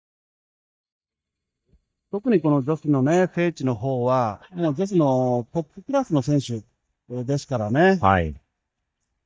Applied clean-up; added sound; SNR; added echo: neural mask model DeepFilterNet 3.